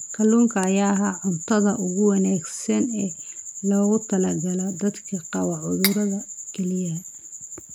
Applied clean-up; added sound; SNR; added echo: none; Cutlery, silverware; 6 dB; none.